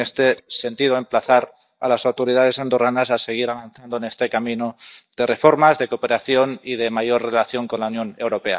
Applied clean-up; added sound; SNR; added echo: neural mask model DeepFilterNet 3.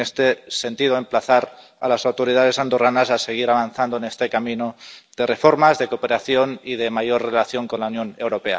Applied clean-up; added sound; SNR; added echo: none; none; none; none.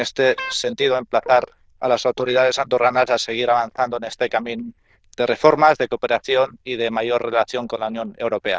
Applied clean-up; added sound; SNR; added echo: neural diffusion model UNIVERSE++.